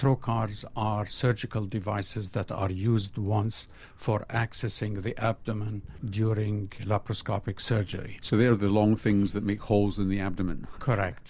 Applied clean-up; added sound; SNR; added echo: none; Thunder; 13 dB; none.